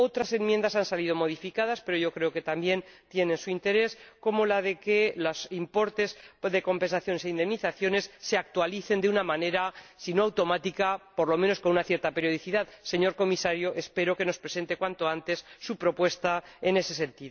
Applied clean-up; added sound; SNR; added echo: none; none; none; none.